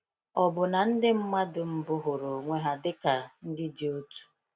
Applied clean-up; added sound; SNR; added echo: none; none; none; none.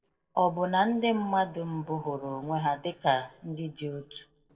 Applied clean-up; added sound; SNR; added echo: neural separator model SepFormer DNS4.